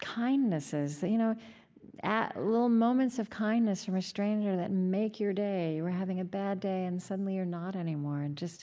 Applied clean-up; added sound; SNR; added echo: neural mask model Resemble Enhance denoiser.